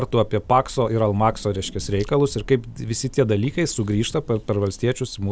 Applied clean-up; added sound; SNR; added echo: none; Thunder / Rain; 19 dB; none.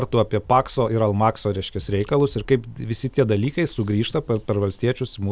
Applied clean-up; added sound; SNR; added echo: none; none; none; none.